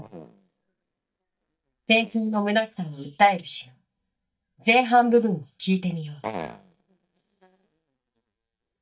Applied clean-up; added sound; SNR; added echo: neural mask model DeepFilterNet 3.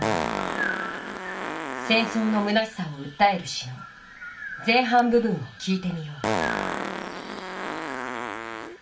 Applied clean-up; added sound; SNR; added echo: none; Fart; 6 dB; reverberation time 0.3 s.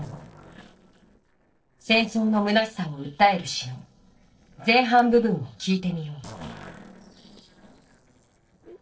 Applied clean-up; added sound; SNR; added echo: neural separator model SepFormer DNS4.